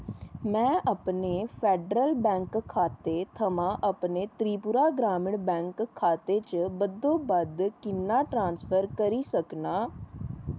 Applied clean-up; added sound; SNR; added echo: none; none; none; none.